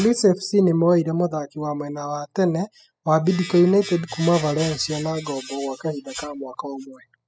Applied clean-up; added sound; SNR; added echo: classical method spectral subtraction.